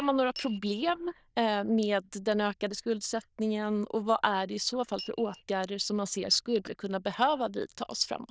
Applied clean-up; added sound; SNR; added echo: neural diffusion model UNIVERSE++.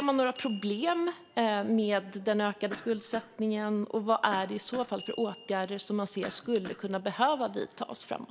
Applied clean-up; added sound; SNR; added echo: none; Door / Bell + Cough; 18 dB; none.